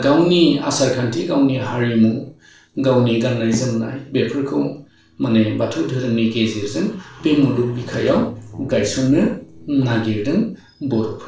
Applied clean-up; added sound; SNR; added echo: neural separator model SepFormer DNS4.